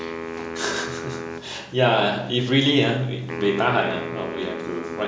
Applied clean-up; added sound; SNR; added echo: none; Wind instrument, woodwind instrument; 10 dB; none.